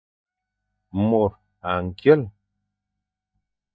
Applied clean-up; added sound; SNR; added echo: neural mask model DeepFilterNet 3.